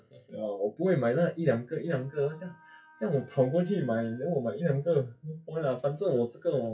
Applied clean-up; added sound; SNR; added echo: classical method WPE with log-MMSE.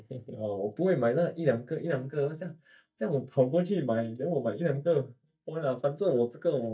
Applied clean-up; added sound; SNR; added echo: neural mask model DeepFilterNet 3.